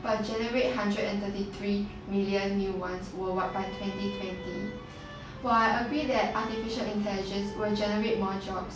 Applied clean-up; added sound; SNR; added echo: none; none; none; none.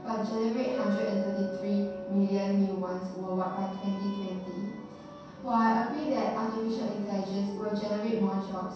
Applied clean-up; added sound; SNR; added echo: none; Chink, clink; 13 dB; reverberation time 0.7 s.